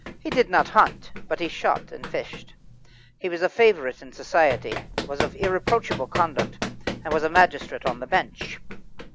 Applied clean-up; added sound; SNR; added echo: none; Run; 9 dB; none.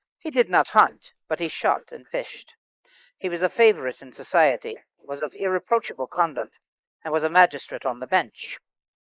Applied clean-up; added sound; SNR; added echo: neural mask model Resemble Enhance denoiser.